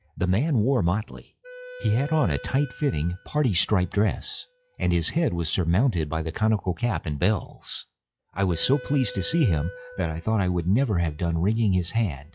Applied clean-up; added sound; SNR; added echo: classical method log-MMSE.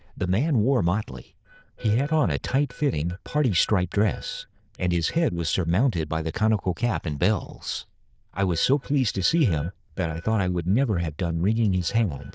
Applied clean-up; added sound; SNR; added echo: neural diffusion model UNIVERSE++.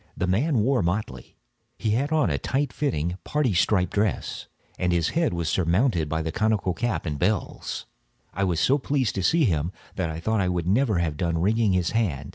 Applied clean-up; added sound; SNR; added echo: none; none; none; none.